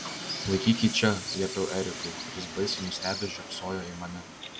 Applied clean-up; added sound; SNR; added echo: none; Bird vocalization, bird call, bird song + Train; 7 dB; none.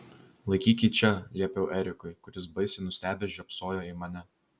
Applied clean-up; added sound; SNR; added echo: none; none; none; none.